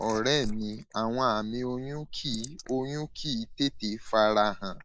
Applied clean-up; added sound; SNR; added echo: neural mask model Resemble Enhance denoiser.